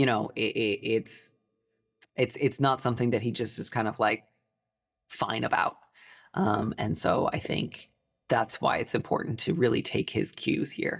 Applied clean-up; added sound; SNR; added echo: neural mask model DeepFilterNet 3.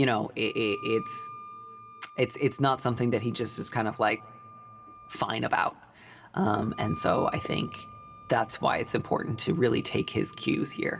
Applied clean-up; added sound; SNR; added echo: none; Wind instrument, woodwind instrument; 17 dB; reverberation time 0.4 s.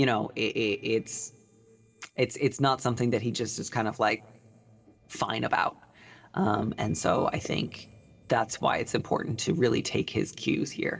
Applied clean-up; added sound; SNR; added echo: neural separator model SepFormer DNS4.